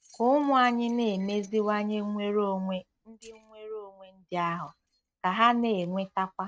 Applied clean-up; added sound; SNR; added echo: neural mask model RNNoise.